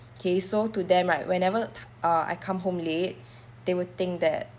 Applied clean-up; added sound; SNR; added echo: none; none; none; none.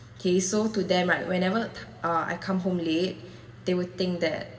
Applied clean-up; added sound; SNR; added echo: none; none; none; reverberation time 1.1 s.